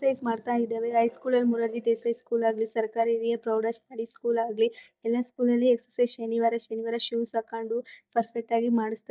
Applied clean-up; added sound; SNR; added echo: neural mask model DeepFilterNet 3.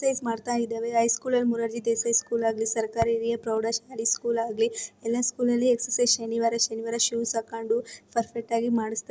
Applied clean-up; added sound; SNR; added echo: none; none; none; none.